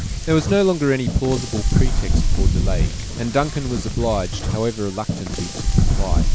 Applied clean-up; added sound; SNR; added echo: none; Wind; -3 dB; none.